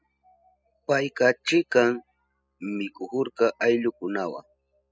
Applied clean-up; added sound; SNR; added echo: classical method spectral subtraction.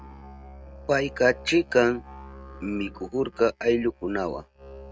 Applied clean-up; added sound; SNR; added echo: neural mask model RNNoise.